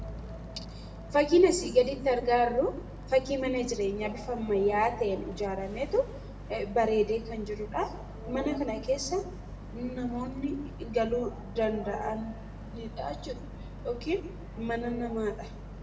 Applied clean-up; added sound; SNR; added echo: none; Boat, Water vehicle; 11 dB; reverberation time 0.7 s.